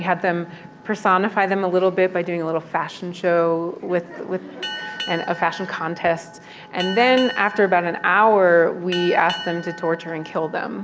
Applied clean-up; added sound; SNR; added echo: none; Boat, Water vehicle; 15 dB; none.